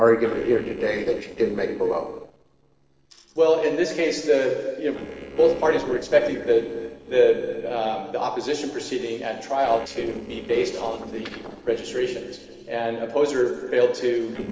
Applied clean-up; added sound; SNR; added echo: neural separator model SepFormer DNS4.